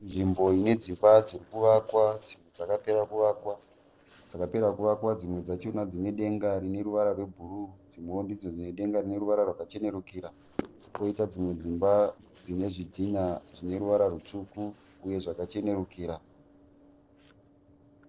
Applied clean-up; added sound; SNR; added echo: neural separator model SepFormer DNS4.